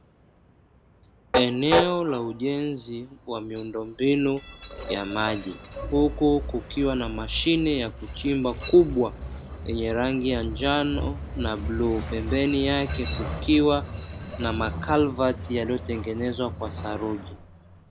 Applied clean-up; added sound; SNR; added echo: none; Train; 7 dB; none.